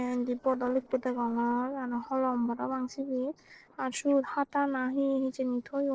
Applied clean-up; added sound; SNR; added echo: neural separator model SepFormer DNS4.